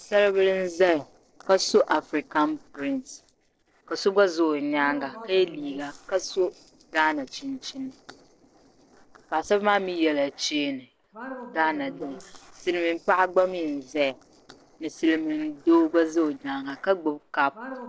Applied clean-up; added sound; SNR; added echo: neural separator model SepFormer DNS4.